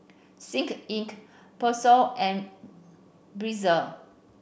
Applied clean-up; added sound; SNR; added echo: none; none; none; none.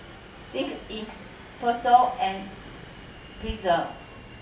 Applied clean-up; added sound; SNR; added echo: none; Subway, metro, underground; 15 dB; reverberation time 0.3 s.